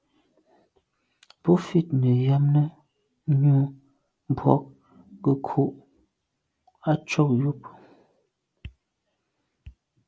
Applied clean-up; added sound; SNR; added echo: none; none; none; none.